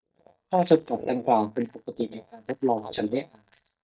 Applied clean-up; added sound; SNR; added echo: neural mask model DeepFilterNet 3.